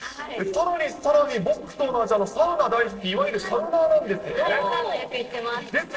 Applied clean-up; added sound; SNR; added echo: neural separator model SepFormer DNS4.